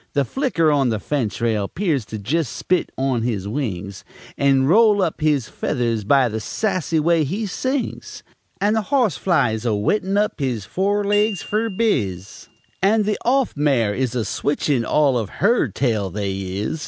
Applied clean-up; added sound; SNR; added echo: none; Glockenspiel; 17 dB; none.